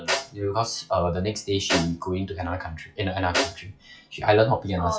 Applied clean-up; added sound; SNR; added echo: classical method WPE with log-MMSE.